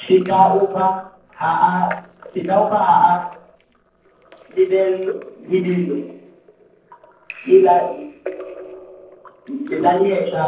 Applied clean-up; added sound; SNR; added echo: neural separator model SepFormer DNS4.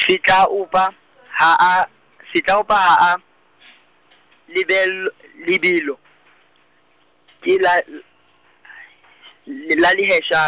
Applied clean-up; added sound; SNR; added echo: none; none; none; none.